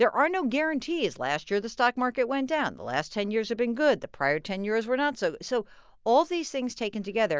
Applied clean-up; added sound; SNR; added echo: none; none; none; none.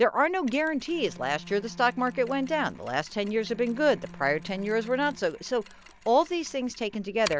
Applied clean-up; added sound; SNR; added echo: none; Mechanisms + Bowed string instrument; 18 dB; none.